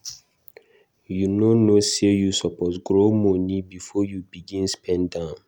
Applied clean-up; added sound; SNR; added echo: none; none; none; none.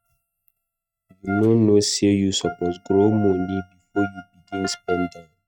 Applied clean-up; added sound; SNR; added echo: neural mask model RNNoise.